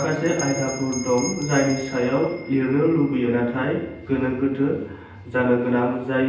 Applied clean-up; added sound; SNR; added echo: none; Bell; 16 dB; reverberation time 0.9 s.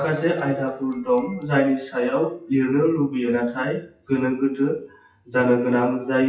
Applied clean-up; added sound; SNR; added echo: classical method WPE with log-MMSE.